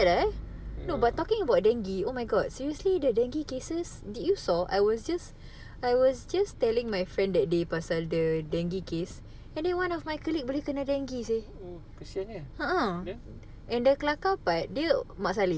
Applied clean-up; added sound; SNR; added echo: none; none; none; none.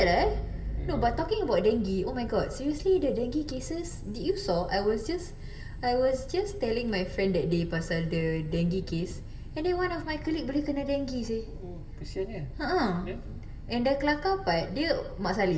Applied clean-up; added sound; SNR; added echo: none; none; none; reverberation time 1.4 s.